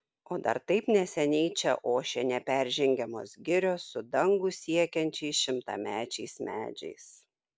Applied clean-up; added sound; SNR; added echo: none; none; none; none.